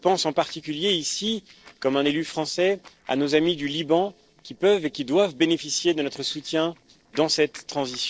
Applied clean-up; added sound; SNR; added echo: neural separator model SepFormer DNS4.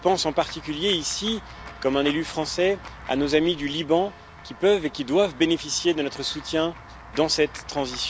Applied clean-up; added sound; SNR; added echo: none; Walk, footsteps / Run / Bell; 17 dB; none.